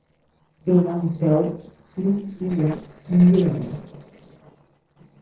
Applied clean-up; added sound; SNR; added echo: neural separator model SepFormer DNS4.